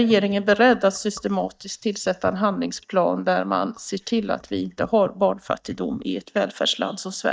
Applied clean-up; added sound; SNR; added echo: neural mask model DeepFilterNet 3.